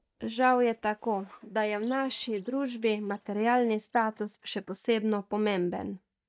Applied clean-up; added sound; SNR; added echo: neural mask model DeepFilterNet 3.